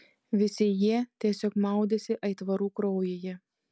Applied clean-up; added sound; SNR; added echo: none; none; none; none.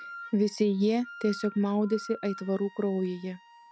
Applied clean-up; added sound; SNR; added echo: none; Wind instrument, woodwind instrument; 18 dB; none.